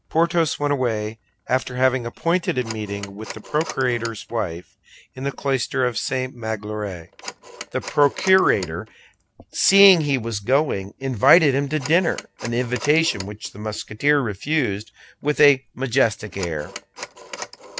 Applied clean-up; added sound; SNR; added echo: none; Telephone; 18 dB; none.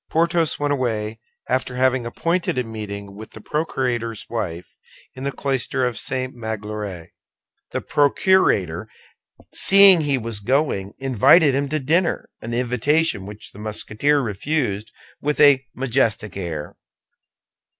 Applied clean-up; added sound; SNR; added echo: none; none; none; none.